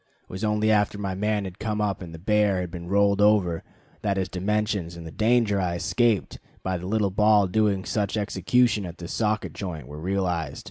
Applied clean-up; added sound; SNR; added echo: none; none; none; none.